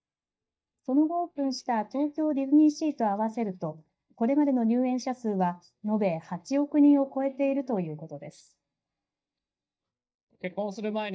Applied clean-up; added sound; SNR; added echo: neural mask model DeepFilterNet 3.